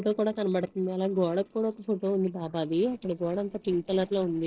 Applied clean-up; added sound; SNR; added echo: neural separator model SepFormer DNS4.